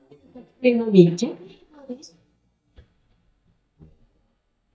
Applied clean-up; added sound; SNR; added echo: neural mask model DeepFilterNet 3.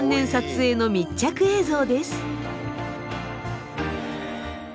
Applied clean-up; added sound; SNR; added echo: none; none; none; none.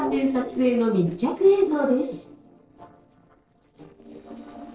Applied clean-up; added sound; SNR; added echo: neural separator model SepFormer DNS4.